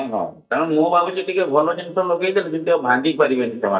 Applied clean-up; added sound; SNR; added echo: neural mask model DeepFilterNet 3.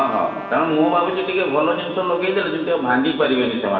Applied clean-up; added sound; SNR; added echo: none; Trumpet; 18 dB; reverberation time 1.2 s.